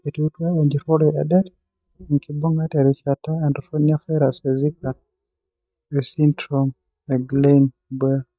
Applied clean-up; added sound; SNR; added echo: neural mask model DeepFilterNet 3.